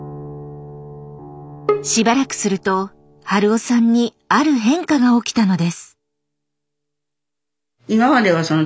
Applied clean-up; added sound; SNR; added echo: none; Bowed string instrument; 8 dB; none.